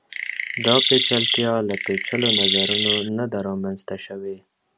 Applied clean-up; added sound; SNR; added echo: none; Chirp, tweet; -3 dB; none.